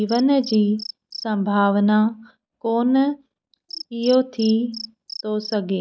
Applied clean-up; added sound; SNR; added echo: none; Cricket; 18 dB; none.